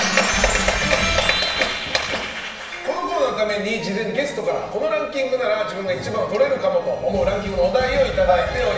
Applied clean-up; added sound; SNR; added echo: none; none; none; reverberation time 0.7 s.